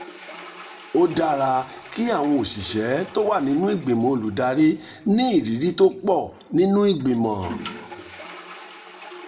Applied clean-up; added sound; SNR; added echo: none; Toilet flush; 19 dB; reverberation time 0.6 s.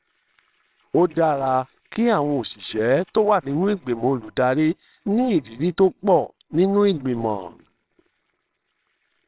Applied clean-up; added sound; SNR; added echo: neural separator model SepFormer WHAMR!.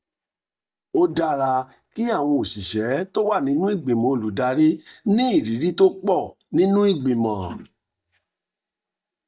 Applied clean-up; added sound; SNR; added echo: neural mask model DeepFilterNet 3.